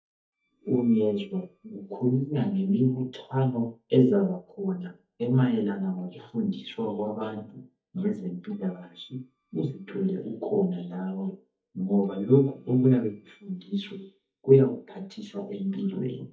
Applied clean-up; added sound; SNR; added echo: neural mask model DeepFilterNet 3.